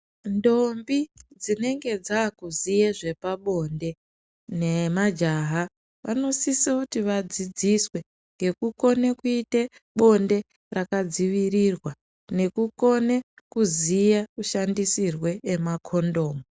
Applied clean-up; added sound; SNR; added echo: none; none; none; none.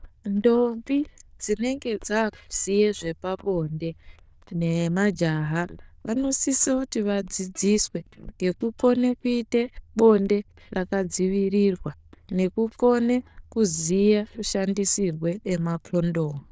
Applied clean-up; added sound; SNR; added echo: neural diffusion model UNIVERSE++.